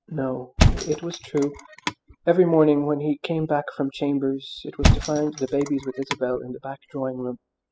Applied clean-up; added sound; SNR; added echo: classical method spectral subtraction.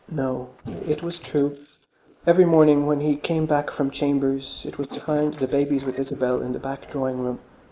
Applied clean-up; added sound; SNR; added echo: neural mask model Resemble Enhance denoiser.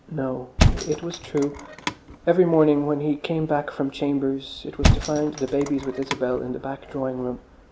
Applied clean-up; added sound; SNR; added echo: none; Thump, thud; 0 dB; none.